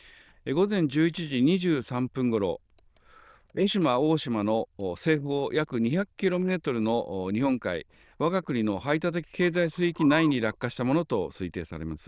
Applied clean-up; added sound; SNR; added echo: neural diffusion model UNIVERSE++.